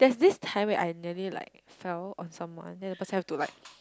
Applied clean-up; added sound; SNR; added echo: none; none; none; none.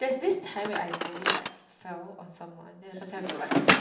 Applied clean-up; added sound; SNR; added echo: none; Drawer open or close; -4 dB; reverberation time 0.8 s.